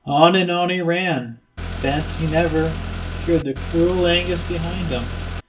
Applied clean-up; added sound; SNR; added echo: none; Car; 6 dB; reverberation time 0.2 s.